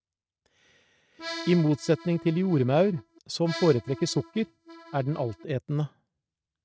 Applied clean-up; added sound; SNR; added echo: neural mask model RNNoise.